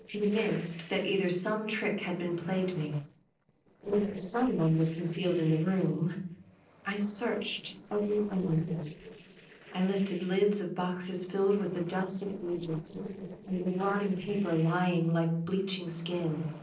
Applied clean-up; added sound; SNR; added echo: neural separator model SepFormer DNS4.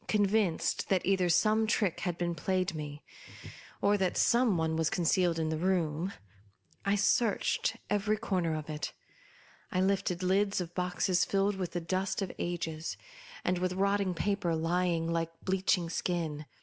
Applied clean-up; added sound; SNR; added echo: none; none; none; none.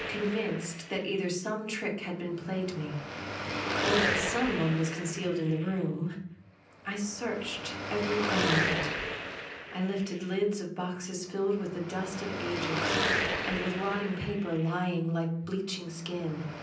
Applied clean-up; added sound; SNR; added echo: none; Car passing by / Traffic noise, roadway noise / Engine; 3 dB; reverberation time 0.6 s.